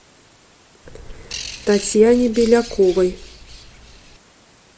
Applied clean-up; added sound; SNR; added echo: none; Bird; 15 dB; none.